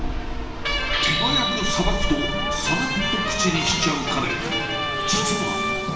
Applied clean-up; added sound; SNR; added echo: none; Race car, auto racing; 5 dB; reverberation time 2.4 s.